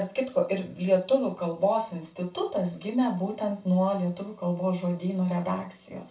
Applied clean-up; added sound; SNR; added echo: none; none; none; reverberation time 0.2 s.